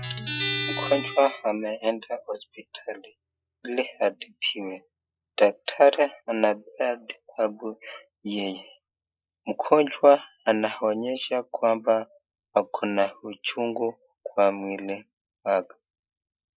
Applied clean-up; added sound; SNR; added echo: classical method Wiener filter.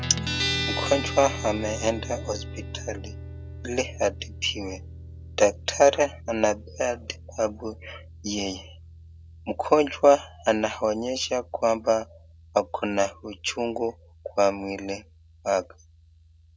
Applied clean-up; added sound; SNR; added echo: none; Guitar; 11 dB; none.